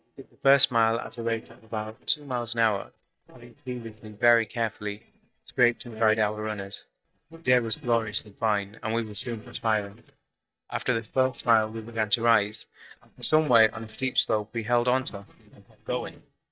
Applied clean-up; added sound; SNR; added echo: neural mask model DeepFilterNet 3.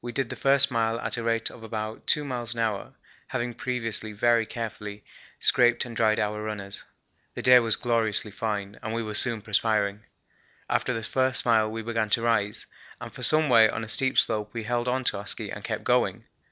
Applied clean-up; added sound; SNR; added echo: none; none; none; none.